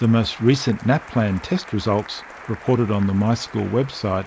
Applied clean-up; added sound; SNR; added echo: none; Applause; 19 dB; none.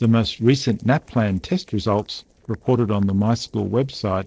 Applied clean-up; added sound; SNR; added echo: neural separator model SepFormer DNS4.